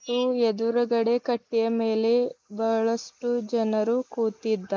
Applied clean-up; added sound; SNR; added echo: neural mask model Resemble Enhance denoiser.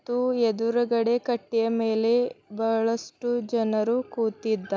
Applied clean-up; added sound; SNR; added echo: none; none; none; none.